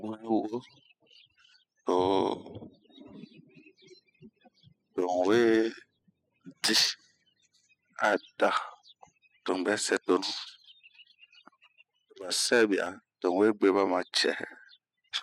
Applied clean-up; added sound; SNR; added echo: classical method spectral subtraction.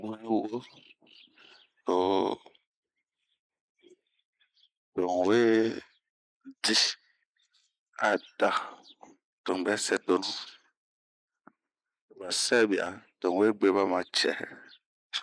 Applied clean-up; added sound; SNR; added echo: neural mask model Resemble Enhance denoiser.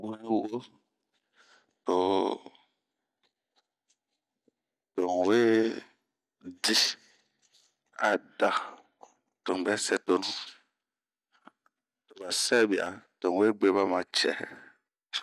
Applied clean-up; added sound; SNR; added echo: none; none; none; none.